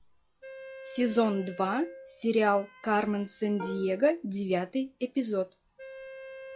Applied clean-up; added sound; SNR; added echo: classical method log-MMSE.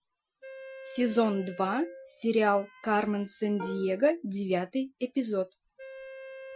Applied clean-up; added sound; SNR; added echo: classical method Wiener filter.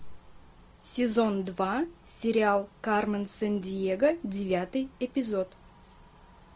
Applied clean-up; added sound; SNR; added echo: none; none; none; none.